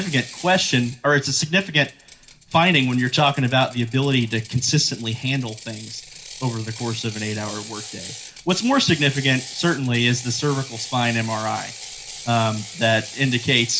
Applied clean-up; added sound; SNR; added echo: none; Ratchet, pawl; 16 dB; reverberation time 0.3 s.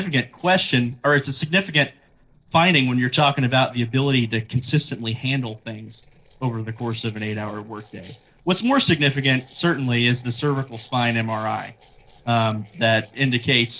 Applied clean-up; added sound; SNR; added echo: neural separator model SepFormer DNS4.